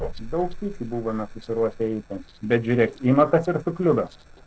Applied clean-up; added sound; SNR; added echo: neural separator model SepFormer DNS4.